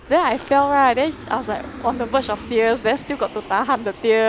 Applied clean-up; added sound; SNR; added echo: none; Aircraft; 16 dB; none.